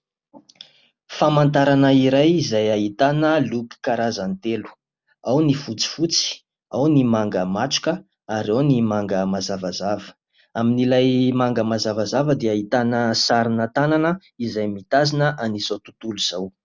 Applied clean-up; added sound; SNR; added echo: none; none; none; none.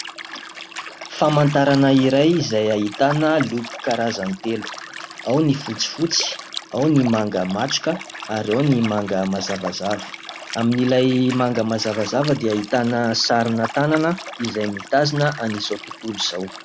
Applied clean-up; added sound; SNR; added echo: none; Liquid; 13 dB; none.